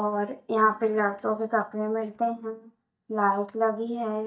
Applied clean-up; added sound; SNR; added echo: neural mask model DeepFilterNet 3.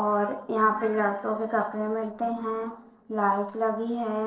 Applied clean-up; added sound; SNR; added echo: neural separator model SepFormer DNS4.